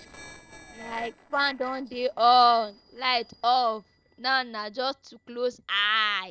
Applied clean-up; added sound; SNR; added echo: neural separator model SepFormer DNS4.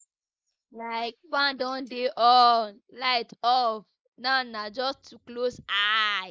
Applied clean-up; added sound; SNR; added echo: neural mask model Resemble Enhance denoiser.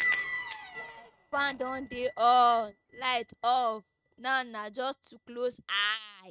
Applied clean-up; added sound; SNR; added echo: neural mask model RNNoise.